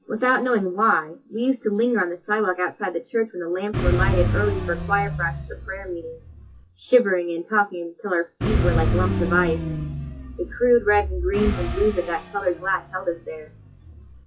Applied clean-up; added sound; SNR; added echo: classical method WPE with log-MMSE.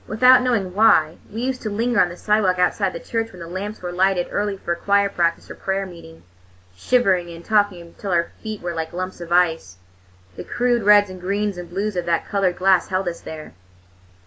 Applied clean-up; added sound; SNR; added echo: none; none; none; none.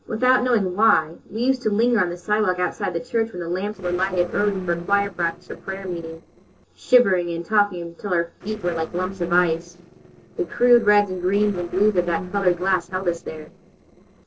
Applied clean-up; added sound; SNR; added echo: neural separator model SepFormer DNS4.